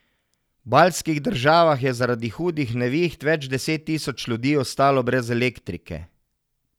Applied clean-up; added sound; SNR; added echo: none; none; none; none.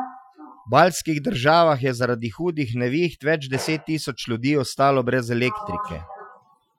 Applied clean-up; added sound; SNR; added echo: classical method Wiener filter.